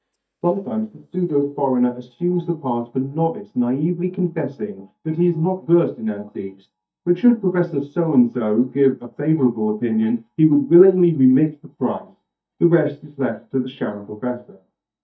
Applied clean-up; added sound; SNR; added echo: neural mask model DeepFilterNet 3.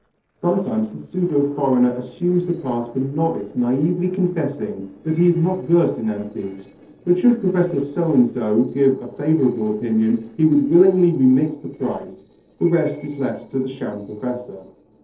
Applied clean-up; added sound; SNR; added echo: neural separator model SepFormer DNS4.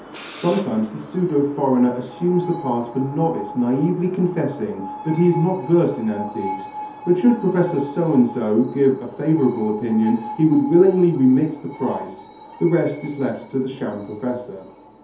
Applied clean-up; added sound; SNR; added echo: none; Screech; 15 dB; reverberation time 0.5 s.